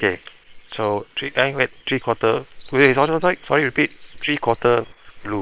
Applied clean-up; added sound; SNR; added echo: neural separator model SepFormer WHAM!.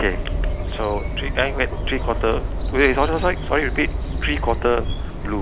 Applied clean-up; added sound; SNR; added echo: none; Bird vocalization, bird call, bird song; 1 dB; none.